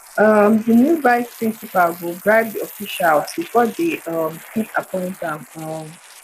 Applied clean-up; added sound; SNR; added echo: neural mask model Resemble Enhance denoiser.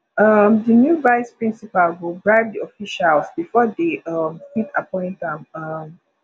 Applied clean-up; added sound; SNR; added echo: none; none; none; none.